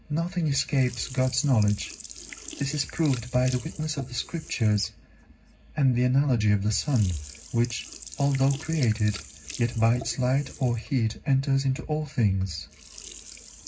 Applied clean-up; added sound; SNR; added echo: none; Sink (filling or washing); 18 dB; reverberation time 0.4 s.